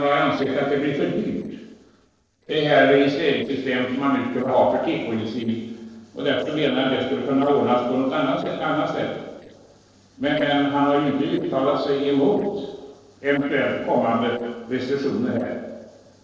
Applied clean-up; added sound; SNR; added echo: neural separator model SepFormer DNS4.